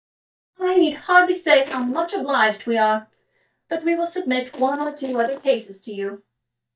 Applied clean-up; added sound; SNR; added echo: neural mask model DeepFilterNet 3.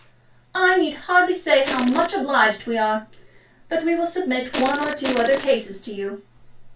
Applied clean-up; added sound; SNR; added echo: none; Crushing; 6 dB; reverberation time 0.2 s.